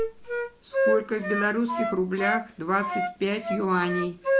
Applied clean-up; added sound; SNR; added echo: none; Wind instrument, woodwind instrument; 1 dB; none.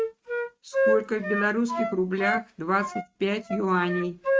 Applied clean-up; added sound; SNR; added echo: neural mask model RNNoise.